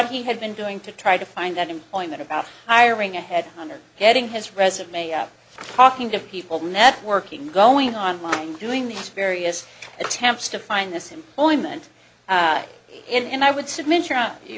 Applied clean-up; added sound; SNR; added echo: none; none; none; none.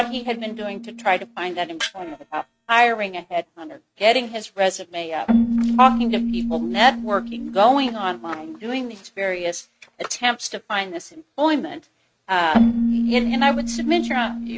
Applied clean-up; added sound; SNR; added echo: neural mask model RNNoise.